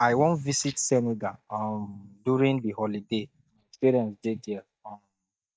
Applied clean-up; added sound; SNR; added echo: neural mask model DeepFilterNet 3.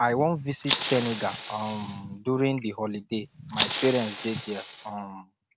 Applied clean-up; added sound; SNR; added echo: none; Fire; 3 dB; none.